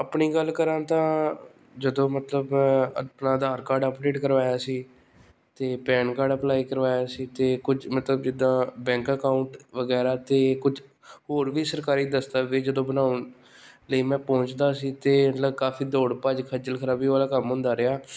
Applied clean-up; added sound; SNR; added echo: none; none; none; none.